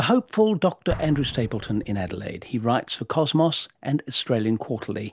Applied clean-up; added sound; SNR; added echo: none; Explosion; 17 dB; none.